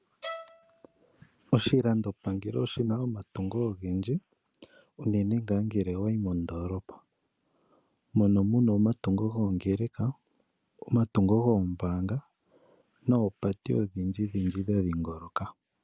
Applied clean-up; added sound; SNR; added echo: none; Bowed string instrument; 16 dB; none.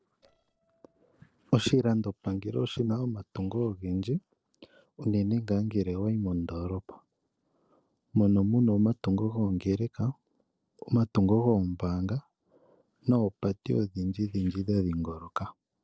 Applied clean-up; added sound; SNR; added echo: neural separator model SepFormer DNS4.